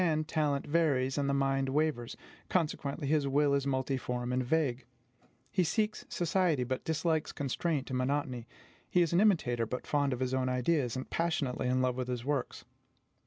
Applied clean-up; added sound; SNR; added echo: none; none; none; none.